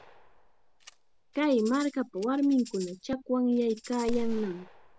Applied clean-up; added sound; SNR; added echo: none; Tambourine + Gunshot, gunfire; 12 dB; none.